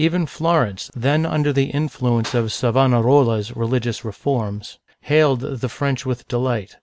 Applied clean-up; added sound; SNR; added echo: none; Clapping; 17 dB; none.